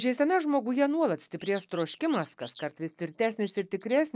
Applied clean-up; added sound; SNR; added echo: neural mask model DeepFilterNet 3.